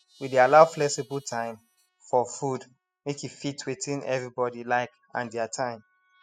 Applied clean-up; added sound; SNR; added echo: classical method spectral subtraction.